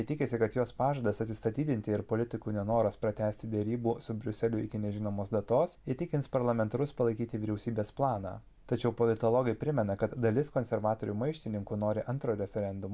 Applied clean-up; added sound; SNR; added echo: none; none; none; none.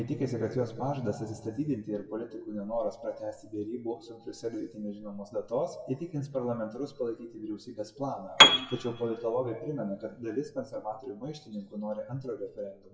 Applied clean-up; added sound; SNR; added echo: classical method WPE with log-MMSE.